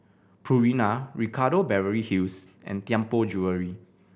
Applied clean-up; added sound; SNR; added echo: none; none; none; none.